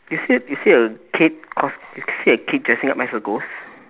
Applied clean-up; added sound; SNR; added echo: none; none; none; none.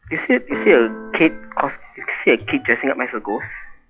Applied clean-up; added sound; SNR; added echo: classical method log-MMSE.